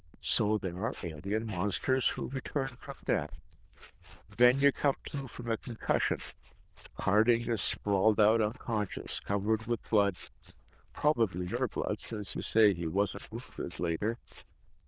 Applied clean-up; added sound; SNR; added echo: neural diffusion model UNIVERSE++.